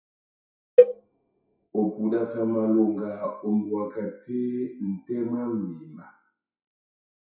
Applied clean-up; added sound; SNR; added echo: classical method WPE with log-MMSE.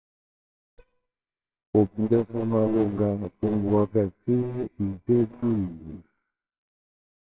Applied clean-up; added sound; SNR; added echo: neural separator model SepFormer WHAMR!.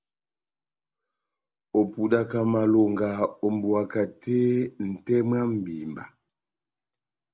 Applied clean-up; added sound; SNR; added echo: none; none; none; none.